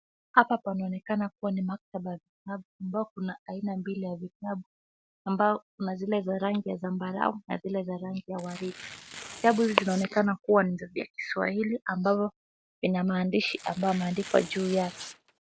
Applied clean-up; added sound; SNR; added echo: none; Tearing; 15 dB; none.